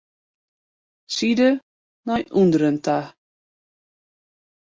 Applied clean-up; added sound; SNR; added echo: none; none; none; none.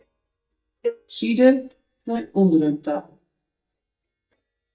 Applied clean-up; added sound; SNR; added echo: neural mask model DeepFilterNet 3.